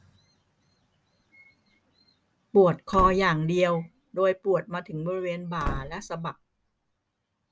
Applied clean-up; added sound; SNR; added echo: none; Slam / Wood; 9 dB; none.